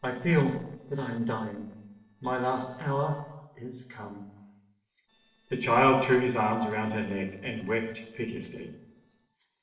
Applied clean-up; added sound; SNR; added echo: neural separator model SepFormer DNS4.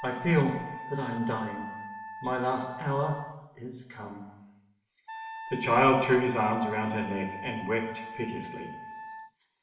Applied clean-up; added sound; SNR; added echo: none; Wind instrument, woodwind instrument; 11 dB; reverberation time 1.0 s.